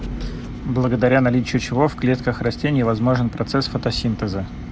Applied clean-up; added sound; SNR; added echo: none; none; none; none.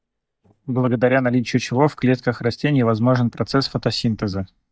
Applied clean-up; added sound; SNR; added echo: neural mask model DeepFilterNet 3.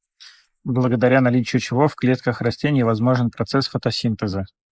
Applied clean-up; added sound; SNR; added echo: neural mask model Resemble Enhance denoiser.